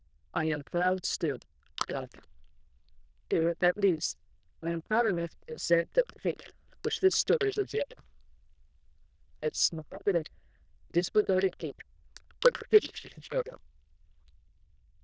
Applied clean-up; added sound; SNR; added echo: neural diffusion model UNIVERSE++.